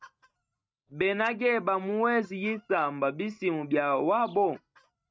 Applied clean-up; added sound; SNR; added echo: neural mask model RNNoise.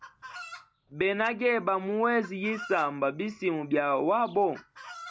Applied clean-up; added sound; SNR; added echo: none; Chicken, rooster; 19 dB; none.